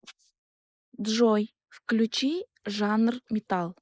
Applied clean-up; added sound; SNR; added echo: neural mask model Resemble Enhance denoiser.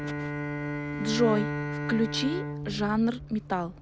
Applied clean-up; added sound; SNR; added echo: none; Bowed string instrument; 4 dB; none.